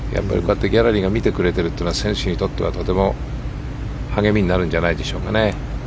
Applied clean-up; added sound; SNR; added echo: none; none; none; none.